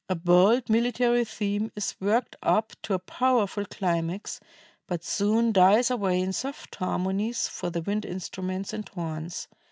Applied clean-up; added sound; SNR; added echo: none; none; none; none.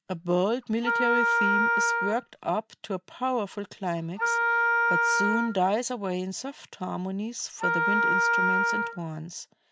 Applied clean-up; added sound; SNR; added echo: none; Wind instrument, woodwind instrument; -4 dB; none.